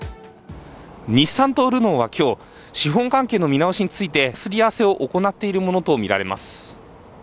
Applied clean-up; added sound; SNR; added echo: none; none; none; none.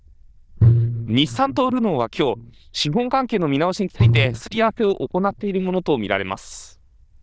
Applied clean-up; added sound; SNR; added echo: neural diffusion model UNIVERSE++.